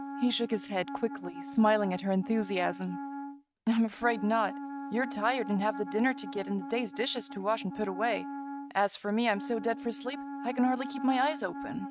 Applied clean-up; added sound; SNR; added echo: neural mask model RNNoise.